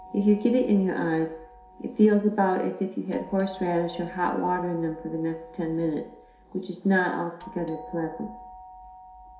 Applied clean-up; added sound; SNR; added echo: none; Doorbell; 19 dB; reverberation time 0.7 s.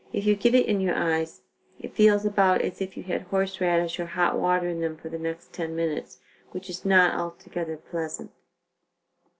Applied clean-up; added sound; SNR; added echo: none; none; none; none.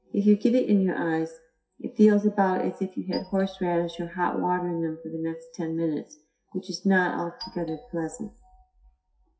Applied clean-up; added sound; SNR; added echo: classical method WPE with log-MMSE.